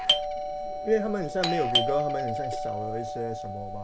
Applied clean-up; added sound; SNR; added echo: none; Doorbell; -2 dB; none.